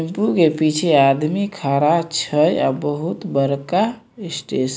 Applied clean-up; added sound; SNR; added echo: none; none; none; none.